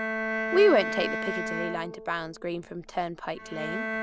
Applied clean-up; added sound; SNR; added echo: none; Bowed string instrument; 5 dB; none.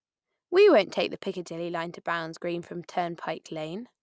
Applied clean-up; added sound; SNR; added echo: none; none; none; none.